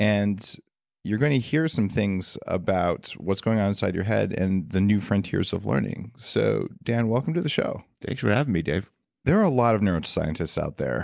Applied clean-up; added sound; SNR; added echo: none; none; none; none.